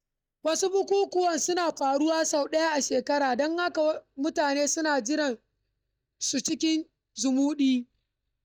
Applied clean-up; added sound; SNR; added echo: neural mask model DeepFilterNet 3.